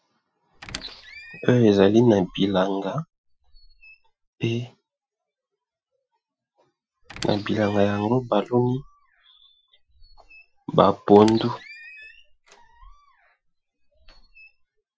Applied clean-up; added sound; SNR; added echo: classical method Wiener filter.